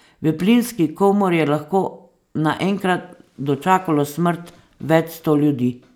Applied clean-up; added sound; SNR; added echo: none; none; none; none.